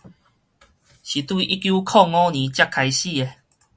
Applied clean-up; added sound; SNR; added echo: none; none; none; none.